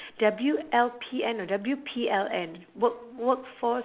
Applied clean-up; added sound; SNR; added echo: none; none; none; none.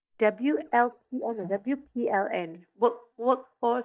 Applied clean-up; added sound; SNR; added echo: neural mask model DeepFilterNet 3.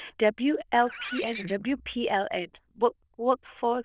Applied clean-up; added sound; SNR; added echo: neural diffusion model UNIVERSE++.